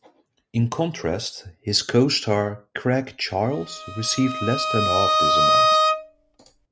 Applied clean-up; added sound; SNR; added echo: none; Bowed string instrument; -3 dB; none.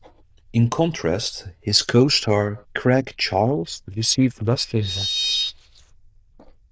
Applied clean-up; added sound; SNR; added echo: neural diffusion model UNIVERSE++.